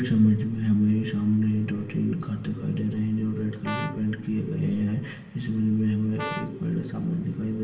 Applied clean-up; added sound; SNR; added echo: none; Brass instrument; 12 dB; reverberation time 0.9 s.